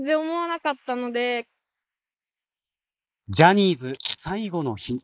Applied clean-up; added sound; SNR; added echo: neural mask model Resemble Enhance denoiser.